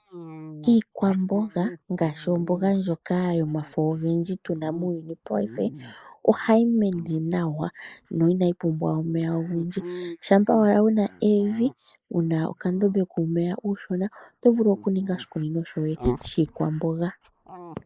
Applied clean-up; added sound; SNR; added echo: neural mask model Resemble Enhance denoiser.